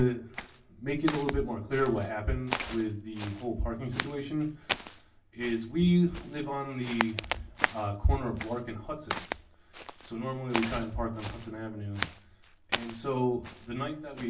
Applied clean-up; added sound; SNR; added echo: none; Walk, footsteps; 7 dB; reverberation time 0.3 s.